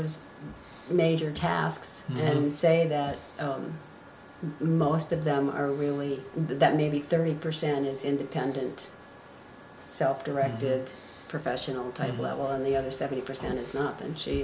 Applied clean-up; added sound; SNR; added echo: none; none; none; none.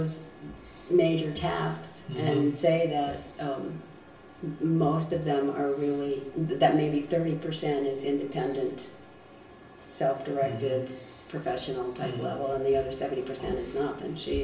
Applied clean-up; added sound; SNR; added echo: none; none; none; reverberation time 0.7 s.